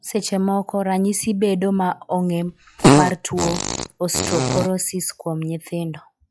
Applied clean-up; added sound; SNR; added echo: classical method log-MMSE.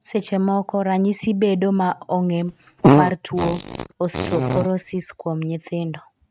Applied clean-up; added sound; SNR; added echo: neural mask model RNNoise.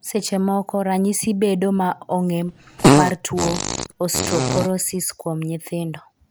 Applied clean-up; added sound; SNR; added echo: none; Fart; -2 dB; none.